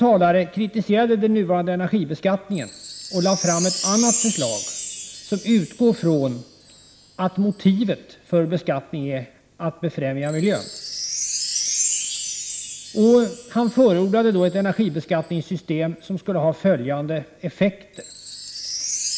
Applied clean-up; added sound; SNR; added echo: none; Wind chime; 9 dB; none.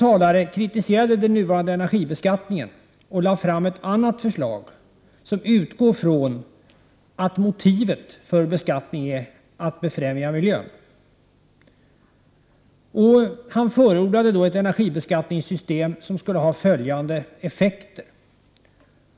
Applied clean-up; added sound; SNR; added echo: none; none; none; none.